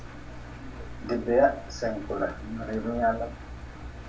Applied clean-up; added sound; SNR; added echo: none; Engine; 10 dB; reverberation time 0.2 s.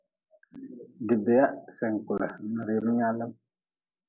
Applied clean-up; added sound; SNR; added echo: none; none; none; none.